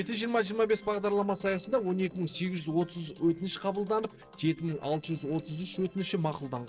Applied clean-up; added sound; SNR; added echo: neural separator model SepFormer DNS4.